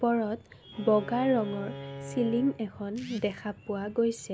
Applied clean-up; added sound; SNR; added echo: none; Bowed string instrument; 13 dB; none.